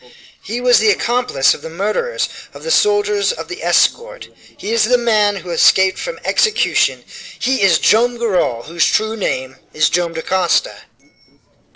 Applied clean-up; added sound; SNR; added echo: neural separator model SepFormer DNS4.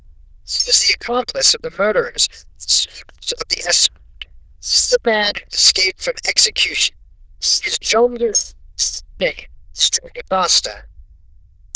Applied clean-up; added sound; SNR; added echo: neural diffusion model UNIVERSE++.